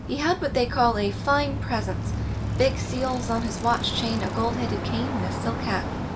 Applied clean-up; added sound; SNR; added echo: none; Bicycle; 3 dB; reverberation time 0.3 s.